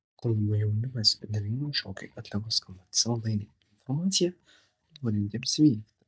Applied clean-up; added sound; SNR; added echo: neural mask model DeepFilterNet 3.